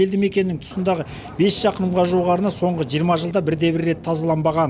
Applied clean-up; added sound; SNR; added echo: none; none; none; none.